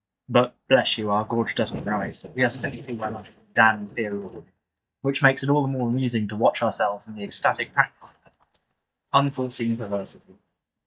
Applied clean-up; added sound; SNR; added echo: neural mask model DeepFilterNet 3.